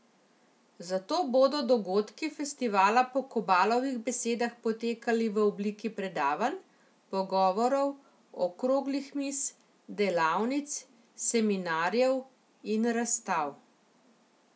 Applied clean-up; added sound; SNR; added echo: none; none; none; none.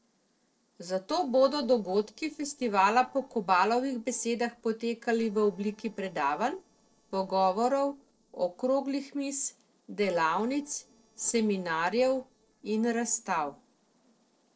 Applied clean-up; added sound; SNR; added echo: neural separator model SepFormer DNS4.